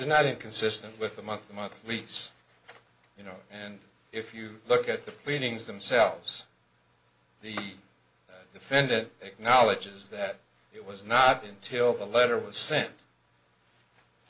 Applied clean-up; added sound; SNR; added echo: none; none; none; none.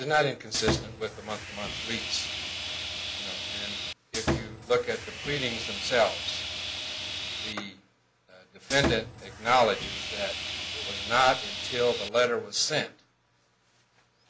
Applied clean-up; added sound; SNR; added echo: none; Sawing; 3 dB; none.